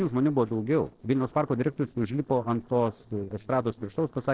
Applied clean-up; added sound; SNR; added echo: neural separator model SepFormer DNS4.